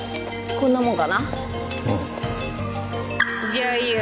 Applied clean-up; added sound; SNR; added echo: none; Brass instrument; 12 dB; none.